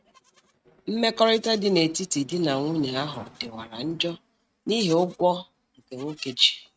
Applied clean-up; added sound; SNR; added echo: neural mask model RNNoise.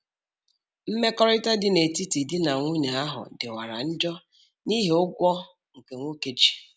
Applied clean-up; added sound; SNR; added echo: none; none; none; none.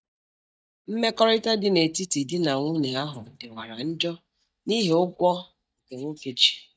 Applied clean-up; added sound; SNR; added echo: neural mask model DeepFilterNet 3.